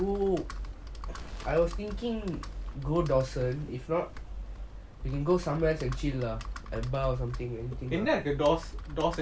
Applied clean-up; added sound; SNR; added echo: none; Computer keyboard; 8 dB; none.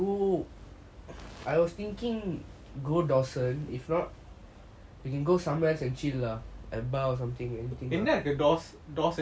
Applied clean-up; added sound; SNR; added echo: none; none; none; none.